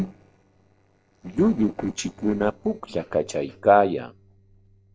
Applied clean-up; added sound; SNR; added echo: neural separator model SepFormer DNS4.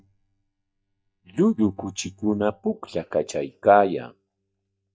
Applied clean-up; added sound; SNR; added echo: neural mask model DeepFilterNet 3.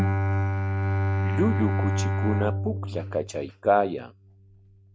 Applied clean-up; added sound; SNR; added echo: neural mask model RNNoise.